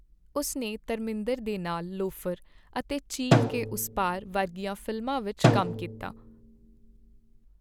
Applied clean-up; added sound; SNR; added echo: none; Drum; -4 dB; none.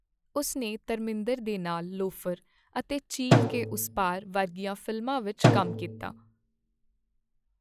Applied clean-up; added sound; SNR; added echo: classical method log-MMSE.